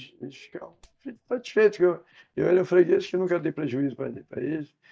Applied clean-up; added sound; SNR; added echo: neural mask model DeepFilterNet 3.